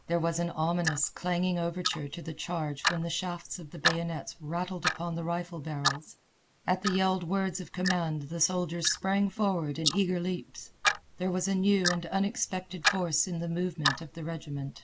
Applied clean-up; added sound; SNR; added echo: neural mask model Resemble Enhance denoiser.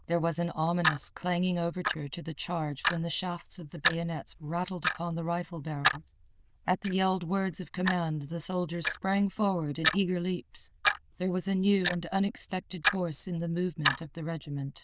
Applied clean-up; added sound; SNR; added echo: neural diffusion model UNIVERSE++.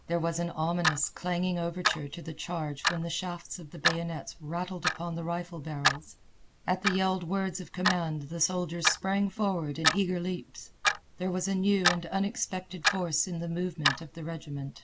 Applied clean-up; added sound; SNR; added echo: none; Clock; 3 dB; none.